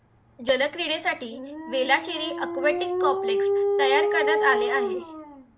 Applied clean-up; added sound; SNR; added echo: none; Dog; 0 dB; none.